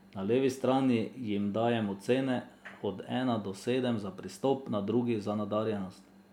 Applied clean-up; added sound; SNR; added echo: none; none; none; none.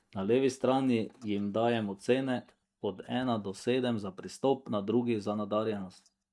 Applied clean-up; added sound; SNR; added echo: neural mask model DeepFilterNet 3.